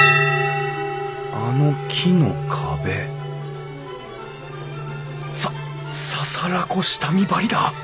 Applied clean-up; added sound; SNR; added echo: none; Bell; 1 dB; none.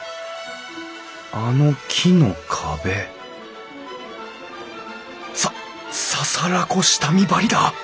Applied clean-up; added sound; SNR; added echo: none; none; none; none.